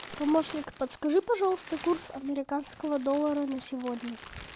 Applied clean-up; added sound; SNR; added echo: none; Crumpling, crinkling; 17 dB; none.